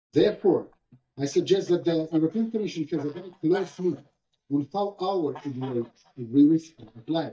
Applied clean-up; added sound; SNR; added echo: neural mask model DeepFilterNet 3.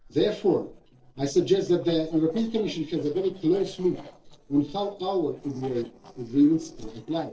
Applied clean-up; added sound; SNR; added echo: neural separator model SepFormer DNS4.